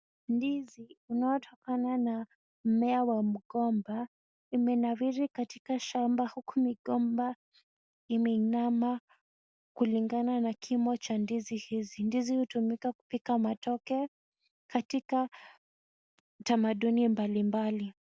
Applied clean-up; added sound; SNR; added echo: none; none; none; none.